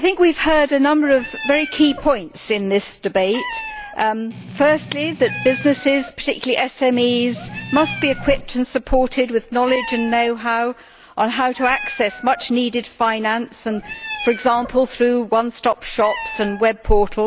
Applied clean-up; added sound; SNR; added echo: none; Strum + Meow; 14 dB; none.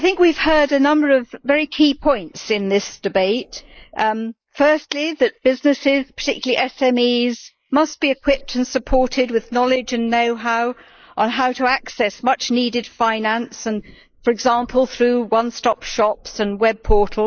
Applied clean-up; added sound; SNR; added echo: neural mask model Resemble Enhance denoiser.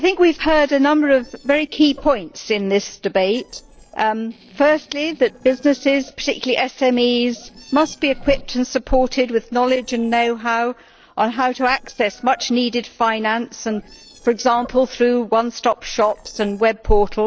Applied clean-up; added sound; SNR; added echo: neural separator model SepFormer DNS4.